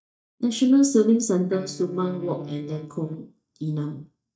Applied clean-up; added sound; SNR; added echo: neural mask model DeepFilterNet 3.